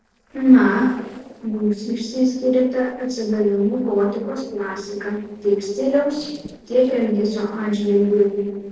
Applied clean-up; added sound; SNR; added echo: neural separator model SepFormer DNS4.